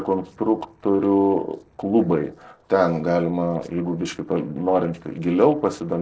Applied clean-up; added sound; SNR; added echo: neural separator model SepFormer DNS4.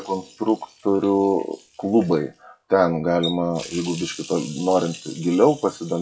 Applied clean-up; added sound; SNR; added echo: classical method WPE with log-MMSE.